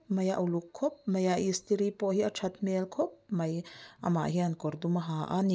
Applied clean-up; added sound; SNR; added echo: none; none; none; none.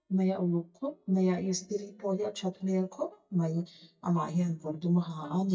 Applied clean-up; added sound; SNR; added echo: neural mask model DeepFilterNet 3.